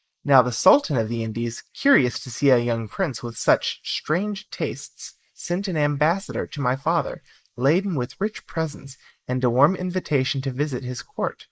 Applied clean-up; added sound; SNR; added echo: neural mask model Resemble Enhance denoiser.